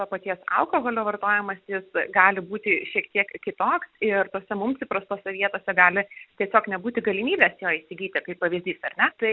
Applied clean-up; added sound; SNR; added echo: none; none; none; none.